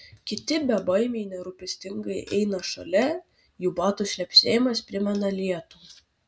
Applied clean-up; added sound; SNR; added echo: none; none; none; none.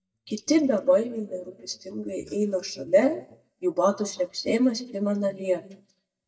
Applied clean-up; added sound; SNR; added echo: neural mask model DeepFilterNet 3.